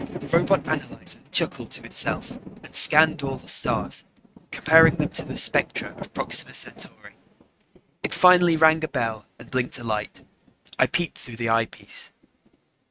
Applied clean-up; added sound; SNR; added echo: neural mask model RNNoise.